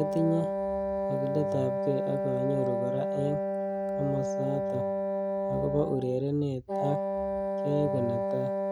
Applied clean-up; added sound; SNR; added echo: none; Wind instrument, woodwind instrument; -2 dB; none.